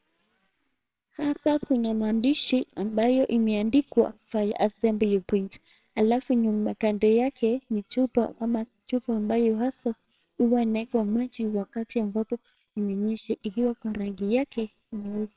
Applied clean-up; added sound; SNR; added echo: neural separator model SepFormer WHAMR!.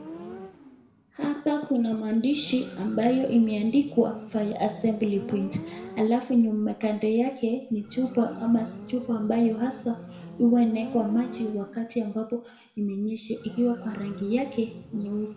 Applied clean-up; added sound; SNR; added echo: none; Motorcycle; 16 dB; reverberation time 0.6 s.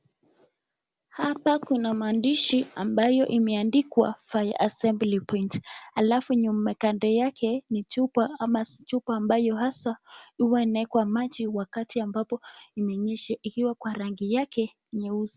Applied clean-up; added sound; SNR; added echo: none; none; none; none.